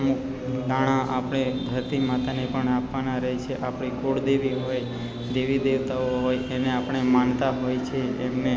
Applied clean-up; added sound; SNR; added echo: none; none; none; none.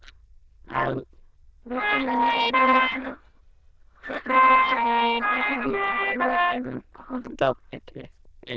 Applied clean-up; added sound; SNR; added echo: neural diffusion model UNIVERSE++.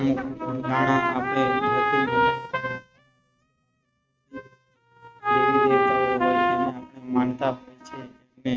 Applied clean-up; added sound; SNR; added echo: neural mask model RNNoise.